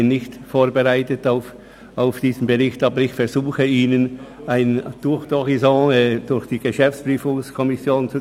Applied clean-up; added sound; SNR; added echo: none; none; none; none.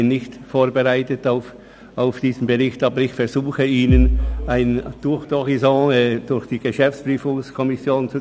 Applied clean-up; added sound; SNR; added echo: none; Bass drum; 1 dB; none.